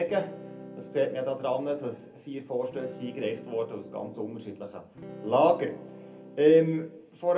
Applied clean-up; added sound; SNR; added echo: none; Electric guitar / Strum; 16 dB; reverberation time 0.3 s.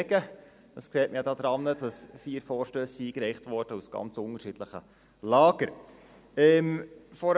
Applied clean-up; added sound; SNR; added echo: none; none; none; none.